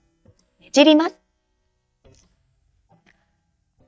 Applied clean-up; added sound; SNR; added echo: neural mask model DeepFilterNet 3.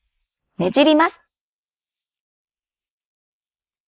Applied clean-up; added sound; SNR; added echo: neural mask model Resemble Enhance denoiser.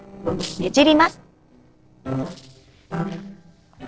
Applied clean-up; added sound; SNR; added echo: neural separator model SepFormer DNS4.